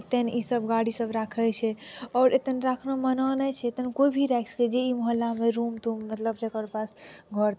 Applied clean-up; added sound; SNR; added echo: none; none; none; none.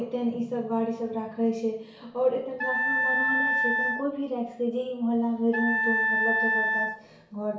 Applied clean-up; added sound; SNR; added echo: none; Wind instrument, woodwind instrument; -2 dB; reverberation time 0.6 s.